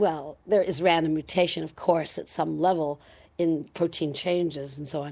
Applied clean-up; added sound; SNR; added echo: none; none; none; none.